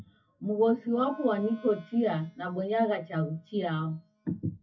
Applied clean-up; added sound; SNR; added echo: classical method WPE with log-MMSE.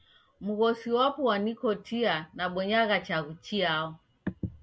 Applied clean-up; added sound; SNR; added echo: none; none; none; none.